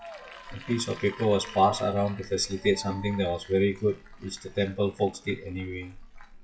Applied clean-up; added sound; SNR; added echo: classical method WPE with log-MMSE.